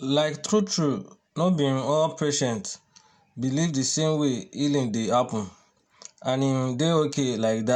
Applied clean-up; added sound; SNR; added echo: none; none; none; none.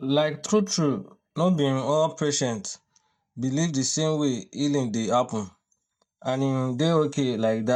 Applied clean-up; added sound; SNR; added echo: neural mask model DeepFilterNet 3.